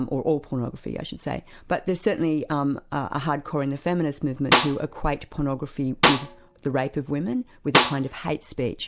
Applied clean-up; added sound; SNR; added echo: none; Snare drum; -2 dB; none.